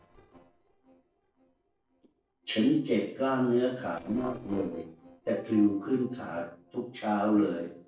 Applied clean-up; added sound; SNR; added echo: neural separator model SepFormer DNS4.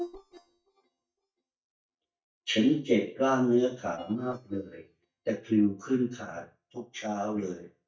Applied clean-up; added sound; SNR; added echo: neural mask model DeepFilterNet 3.